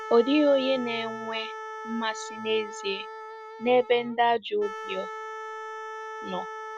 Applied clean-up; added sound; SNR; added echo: none; Wind instrument, woodwind instrument; 10 dB; none.